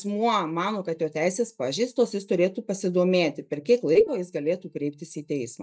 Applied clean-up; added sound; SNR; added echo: neural mask model DeepFilterNet 3.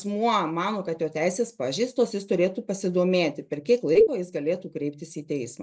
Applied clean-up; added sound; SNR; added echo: none; none; none; none.